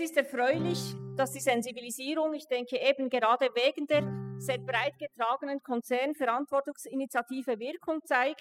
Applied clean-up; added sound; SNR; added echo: classical method spectral subtraction.